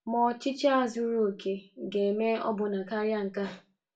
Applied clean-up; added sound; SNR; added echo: none; none; none; reverberation time 0.2 s.